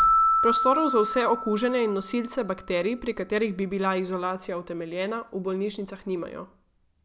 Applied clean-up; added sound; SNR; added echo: none; Keyboard (musical); 2 dB; none.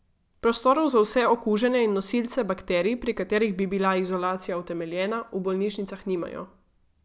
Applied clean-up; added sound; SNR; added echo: none; none; none; none.